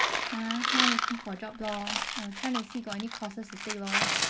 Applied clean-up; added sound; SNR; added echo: none; Coin (dropping); -4 dB; none.